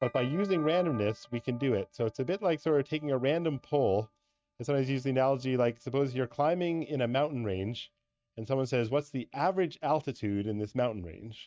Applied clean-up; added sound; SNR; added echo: neural mask model RNNoise.